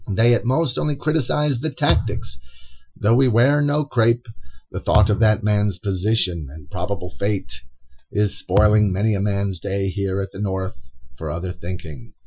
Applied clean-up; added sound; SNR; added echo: classical method Wiener filter.